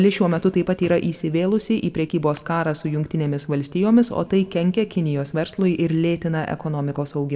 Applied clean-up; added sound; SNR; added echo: none; none; none; reverberation time 1.1 s.